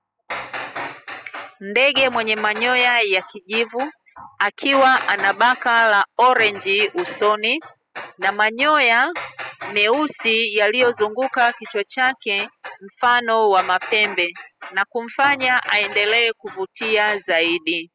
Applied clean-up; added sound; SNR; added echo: classical method spectral subtraction.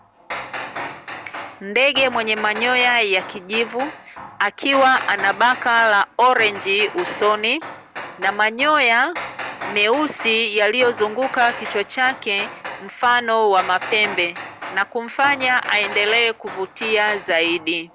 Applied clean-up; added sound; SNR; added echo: none; Hammer; 13 dB; none.